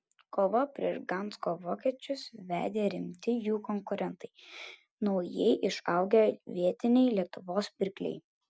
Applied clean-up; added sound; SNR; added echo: none; none; none; none.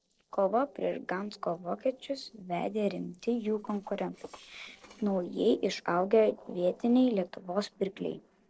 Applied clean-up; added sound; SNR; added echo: neural separator model SepFormer DNS4.